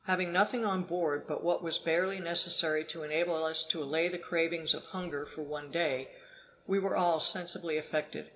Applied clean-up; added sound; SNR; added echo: none; none; none; reverberation time 0.3 s.